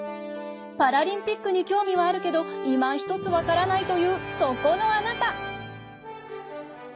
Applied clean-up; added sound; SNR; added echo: none; Guitar; 18 dB; none.